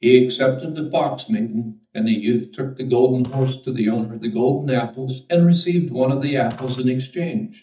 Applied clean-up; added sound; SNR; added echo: neural mask model DeepFilterNet 3.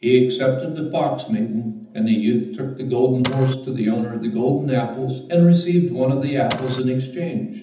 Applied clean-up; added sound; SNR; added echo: none; Printer; 8 dB; reverberation time 0.8 s.